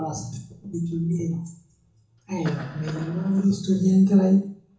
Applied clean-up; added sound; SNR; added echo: none; Cough; 16 dB; reverberation time 0.6 s.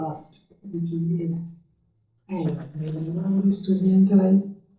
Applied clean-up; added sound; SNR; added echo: neural separator model SepFormer DNS4.